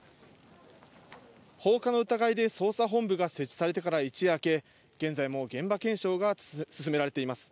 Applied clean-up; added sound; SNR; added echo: none; none; none; none.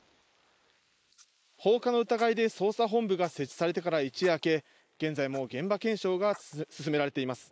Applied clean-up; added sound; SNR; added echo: neural mask model Resemble Enhance denoiser.